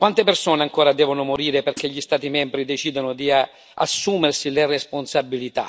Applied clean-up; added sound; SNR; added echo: none; Hi-hat; 18 dB; none.